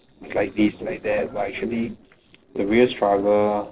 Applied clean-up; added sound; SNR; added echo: neural separator model SepFormer DNS4.